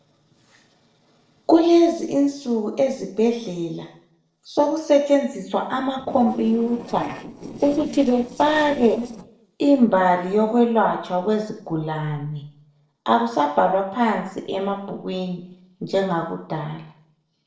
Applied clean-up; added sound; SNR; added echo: neural separator model SepFormer DNS4.